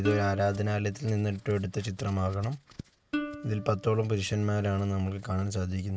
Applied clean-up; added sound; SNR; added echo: none; Plucked string instrument; 12 dB; none.